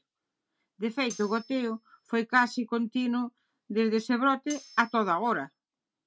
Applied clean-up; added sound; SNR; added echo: none; Cutlery, silverware; 20 dB; none.